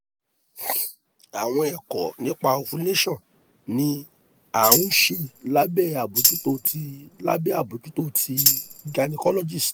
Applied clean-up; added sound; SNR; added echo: none; Tambourine; 1 dB; none.